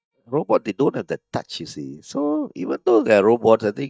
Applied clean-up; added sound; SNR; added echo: neural mask model DeepFilterNet 3.